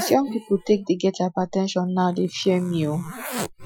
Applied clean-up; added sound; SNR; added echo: classical method Wiener filter.